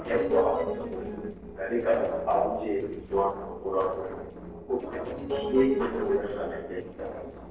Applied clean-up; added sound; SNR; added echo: neural separator model SepFormer DNS4.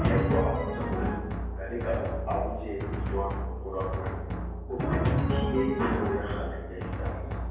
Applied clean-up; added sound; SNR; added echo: none; Drum; -3 dB; reverberation time 1.3 s.